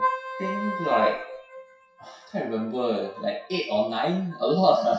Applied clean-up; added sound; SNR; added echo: classical method WPE with log-MMSE.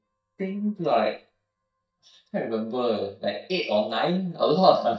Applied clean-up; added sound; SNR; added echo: neural mask model DeepFilterNet 3.